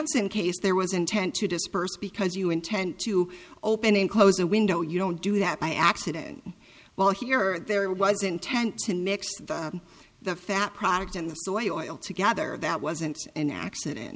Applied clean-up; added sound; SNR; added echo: none; none; none; none.